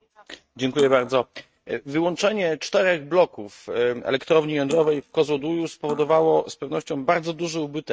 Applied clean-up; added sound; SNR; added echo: neural mask model RNNoise.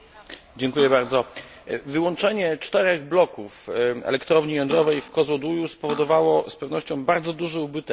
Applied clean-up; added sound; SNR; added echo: none; Cutlery, silverware; 13 dB; none.